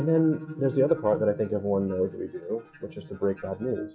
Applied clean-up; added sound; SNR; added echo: classical method log-MMSE.